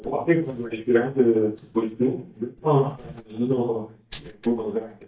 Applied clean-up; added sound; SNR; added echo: neural mask model DeepFilterNet 3.